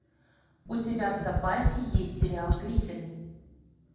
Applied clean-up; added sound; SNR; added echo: none; Tap; -3 dB; reverberation time 1.2 s.